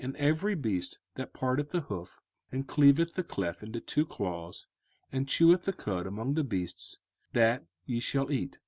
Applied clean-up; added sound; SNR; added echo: none; none; none; none.